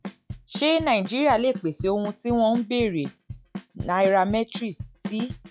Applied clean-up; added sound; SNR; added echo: classical method log-MMSE.